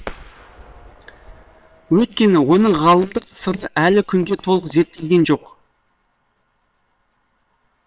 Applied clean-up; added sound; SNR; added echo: neural separator model SepFormer WHAM!.